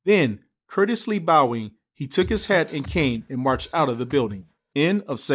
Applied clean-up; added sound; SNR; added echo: neural mask model DeepFilterNet 3.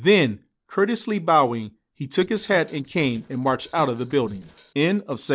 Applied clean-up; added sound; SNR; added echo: neural separator model SepFormer DNS4.